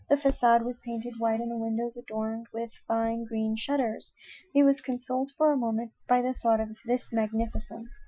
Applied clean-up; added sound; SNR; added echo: classical method Wiener filter.